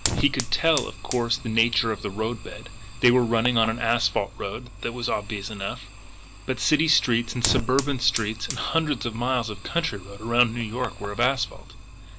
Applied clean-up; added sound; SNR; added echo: none; Fire; 9 dB; none.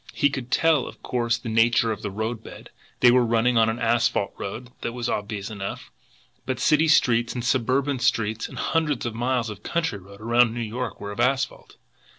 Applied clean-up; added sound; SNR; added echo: none; none; none; none.